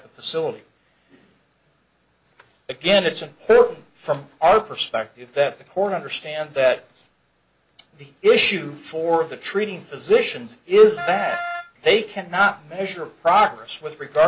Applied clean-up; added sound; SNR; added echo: none; Wind instrument, woodwind instrument; 9 dB; none.